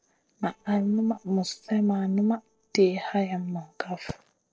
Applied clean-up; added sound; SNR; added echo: neural separator model SepFormer DNS4.